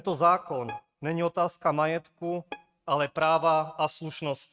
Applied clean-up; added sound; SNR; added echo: neural mask model RNNoise.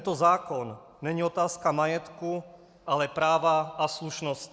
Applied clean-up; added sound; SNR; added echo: none; none; none; none.